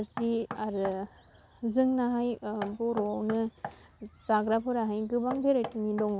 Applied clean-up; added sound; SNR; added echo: none; Knock; 15 dB; none.